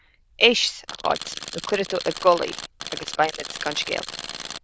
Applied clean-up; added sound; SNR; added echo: neural diffusion model UNIVERSE++.